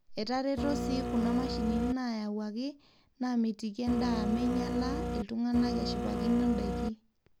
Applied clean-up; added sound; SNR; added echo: none; Printer; 0 dB; none.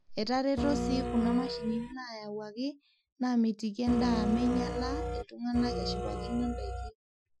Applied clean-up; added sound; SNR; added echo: classical method Wiener filter.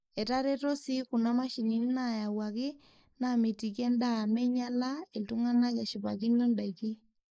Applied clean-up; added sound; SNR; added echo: neural mask model Resemble Enhance denoiser.